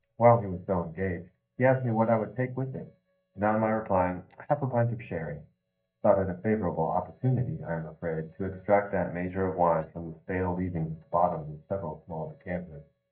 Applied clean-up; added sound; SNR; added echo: neural mask model DeepFilterNet 3.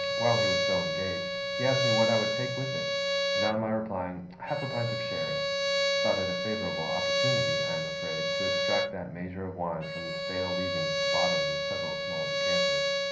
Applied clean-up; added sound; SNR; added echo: none; Bowed string instrument; -4 dB; reverberation time 0.6 s.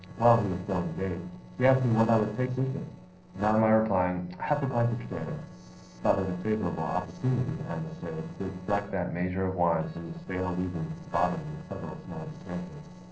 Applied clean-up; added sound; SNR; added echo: neural separator model SepFormer DNS4.